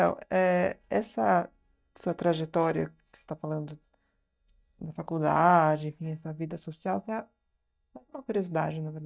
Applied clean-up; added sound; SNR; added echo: neural mask model DeepFilterNet 3.